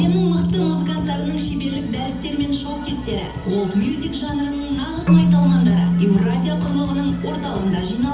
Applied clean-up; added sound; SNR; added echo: none; Keyboard (musical); -2 dB; reverberation time 0.8 s.